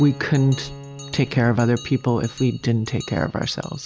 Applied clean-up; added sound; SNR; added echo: none; Bell + Bowed string instrument; 17 dB; none.